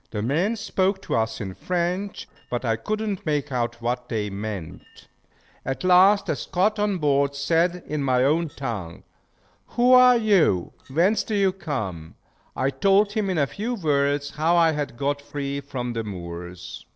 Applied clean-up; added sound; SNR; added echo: neural separator model SepFormer DNS4.